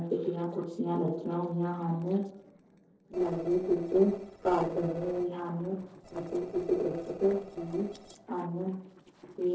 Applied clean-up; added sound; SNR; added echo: neural separator model SepFormer DNS4.